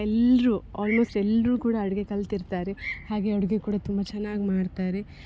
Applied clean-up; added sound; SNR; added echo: none; none; none; none.